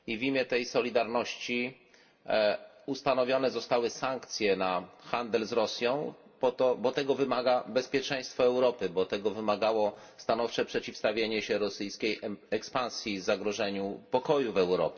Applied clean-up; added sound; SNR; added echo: none; none; none; reverberation time 0.2 s.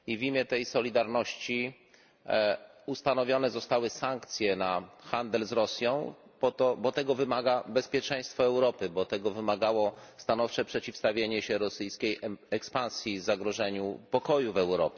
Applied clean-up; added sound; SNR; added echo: none; none; none; none.